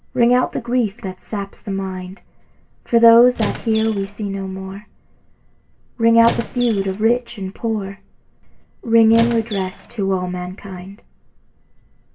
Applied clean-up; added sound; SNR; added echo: none; Squeak; 11 dB; reverberation time 0.1 s.